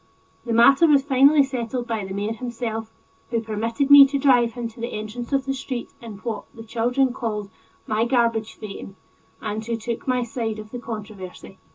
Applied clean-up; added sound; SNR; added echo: none; none; none; reverberation time 0.2 s.